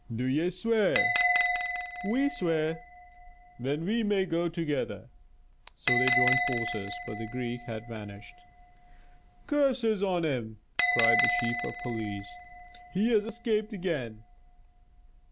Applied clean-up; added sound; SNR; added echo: none; Bell; 2 dB; none.